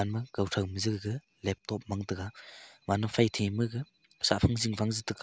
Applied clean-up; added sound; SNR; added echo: none; none; none; none.